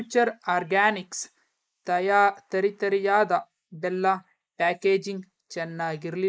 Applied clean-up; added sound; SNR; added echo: neural mask model Resemble Enhance denoiser.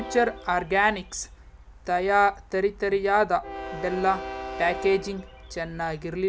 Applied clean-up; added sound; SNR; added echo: none; Train; 13 dB; none.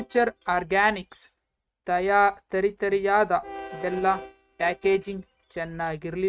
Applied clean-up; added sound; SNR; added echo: neural mask model RNNoise.